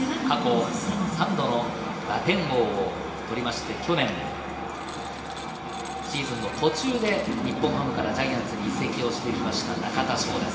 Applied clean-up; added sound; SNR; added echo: none; Tools; 19 dB; reverberation time 2.1 s.